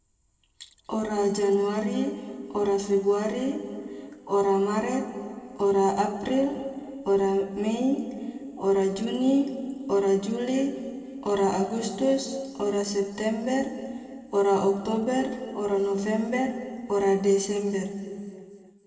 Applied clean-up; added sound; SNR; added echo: none; none; none; reverberation time 2.2 s.